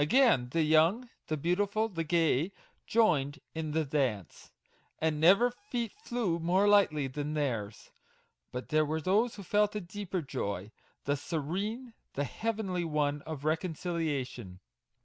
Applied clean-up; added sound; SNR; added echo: none; none; none; none.